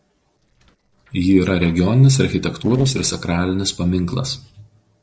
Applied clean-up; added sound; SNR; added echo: neural separator model SepFormer DNS4.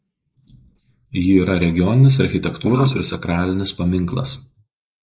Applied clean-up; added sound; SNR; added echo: neural mask model Resemble Enhance denoiser.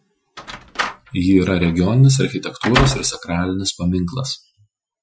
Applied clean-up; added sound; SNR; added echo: classical method Wiener filter.